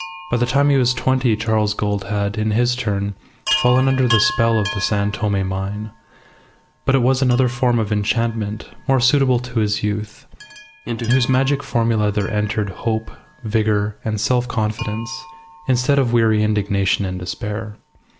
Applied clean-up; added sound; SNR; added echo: none; Chime; 15 dB; none.